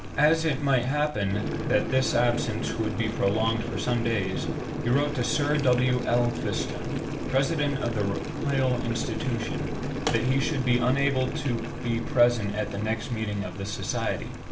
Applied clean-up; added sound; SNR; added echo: none; Boiling; 5 dB; reverberation time 0.7 s.